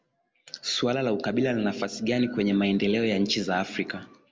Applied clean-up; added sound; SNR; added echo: none; none; none; none.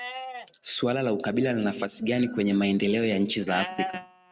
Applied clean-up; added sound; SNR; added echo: neural mask model RNNoise.